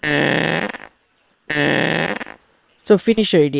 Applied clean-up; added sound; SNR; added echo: neural separator model SepFormer WHAM!.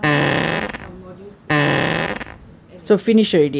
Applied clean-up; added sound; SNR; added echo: none; Fart; -1 dB; none.